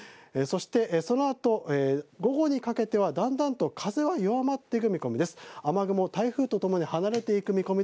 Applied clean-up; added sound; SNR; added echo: none; none; none; none.